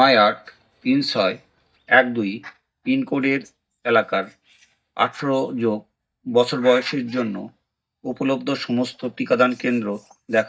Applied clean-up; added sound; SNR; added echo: neural mask model DeepFilterNet 3.